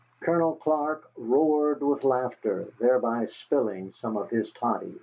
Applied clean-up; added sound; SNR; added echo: none; none; none; none.